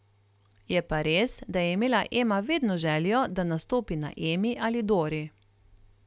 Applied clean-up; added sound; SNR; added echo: none; none; none; none.